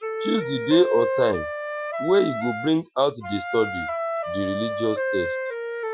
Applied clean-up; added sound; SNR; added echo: classical method Wiener filter.